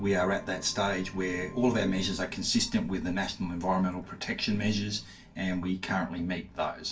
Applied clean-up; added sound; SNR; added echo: none; none; none; reverberation time 0.2 s.